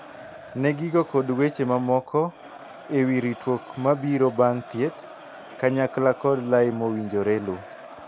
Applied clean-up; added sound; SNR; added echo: none; Crowd; 18 dB; none.